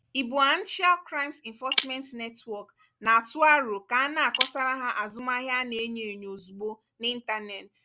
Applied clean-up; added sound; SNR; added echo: none; Shatter; 7 dB; none.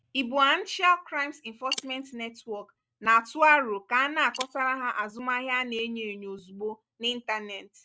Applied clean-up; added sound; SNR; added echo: neural mask model RNNoise.